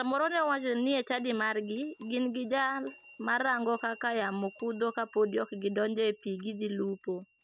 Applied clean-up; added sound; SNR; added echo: none; Clock; 18 dB; none.